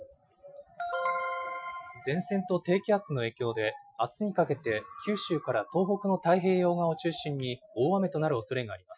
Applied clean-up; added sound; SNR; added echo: classical method Wiener filter.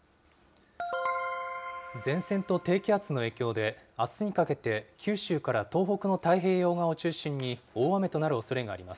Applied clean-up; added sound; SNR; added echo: none; none; none; none.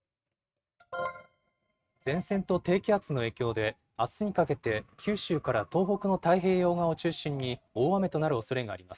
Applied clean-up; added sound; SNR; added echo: neural mask model RNNoise.